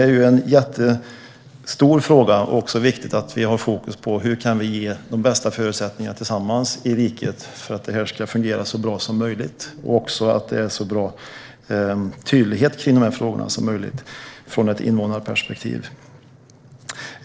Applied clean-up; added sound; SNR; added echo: neural separator model SepFormer DNS4.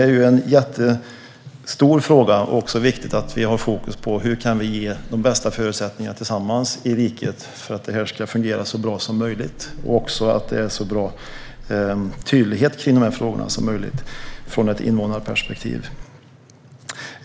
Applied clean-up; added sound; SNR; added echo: none; Buzz; 12 dB; none.